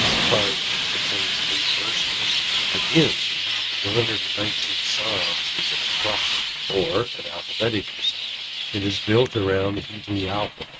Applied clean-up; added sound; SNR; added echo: neural mask model RNNoise.